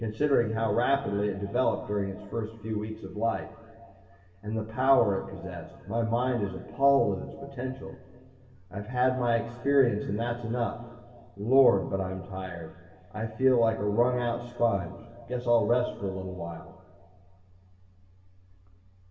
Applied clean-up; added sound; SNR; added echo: none; none; none; reverberation time 2.3 s.